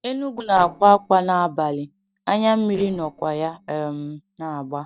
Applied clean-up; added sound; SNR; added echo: neural separator model SepFormer DNS4.